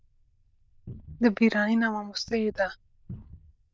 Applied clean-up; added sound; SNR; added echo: neural diffusion model UNIVERSE++.